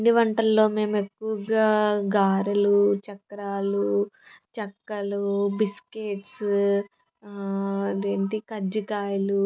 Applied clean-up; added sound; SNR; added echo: none; none; none; none.